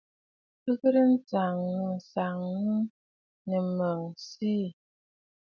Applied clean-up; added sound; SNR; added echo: none; none; none; none.